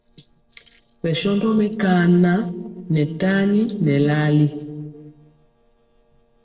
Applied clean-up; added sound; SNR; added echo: neural separator model SepFormer DNS4.